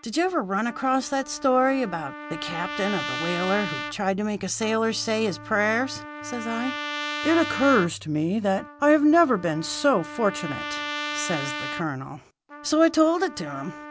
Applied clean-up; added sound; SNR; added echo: none; Trumpet; 10 dB; none.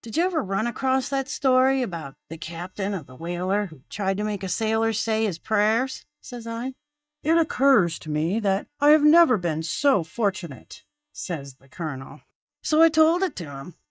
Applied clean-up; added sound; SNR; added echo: neural mask model DeepFilterNet 3.